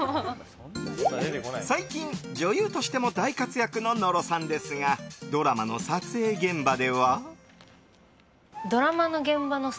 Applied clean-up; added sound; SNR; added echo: none; none; none; none.